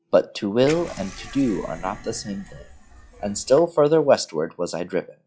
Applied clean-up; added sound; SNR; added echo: classical method log-MMSE.